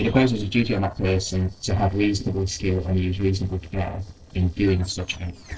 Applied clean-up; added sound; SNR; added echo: neural separator model SepFormer DNS4.